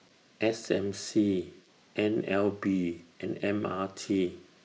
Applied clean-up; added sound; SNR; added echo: neural mask model Resemble Enhance denoiser.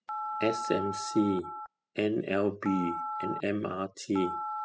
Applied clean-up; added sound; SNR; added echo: classical method spectral subtraction.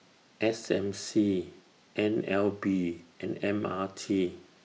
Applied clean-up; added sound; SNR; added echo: none; none; none; none.